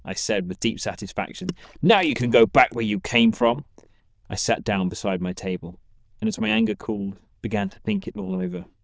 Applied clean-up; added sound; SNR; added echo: neural diffusion model UNIVERSE++.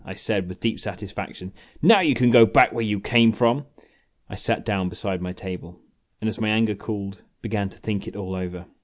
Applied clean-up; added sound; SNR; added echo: none; none; none; none.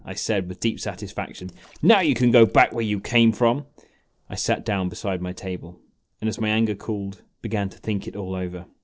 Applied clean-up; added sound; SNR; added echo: neural separator model SepFormer DNS4.